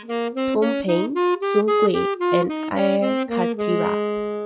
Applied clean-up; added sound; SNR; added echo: classical method log-MMSE.